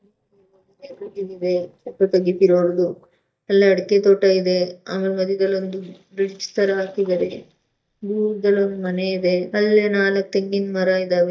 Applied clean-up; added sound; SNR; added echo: neural mask model DeepFilterNet 3.